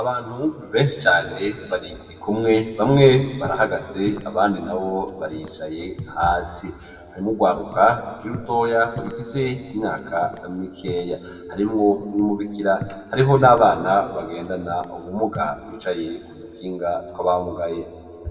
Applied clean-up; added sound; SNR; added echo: none; Walk, footsteps; 17 dB; reverberation time 1.9 s.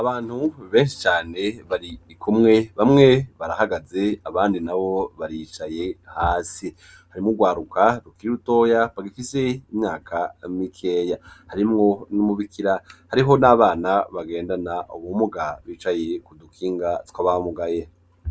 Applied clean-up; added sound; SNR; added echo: none; none; none; none.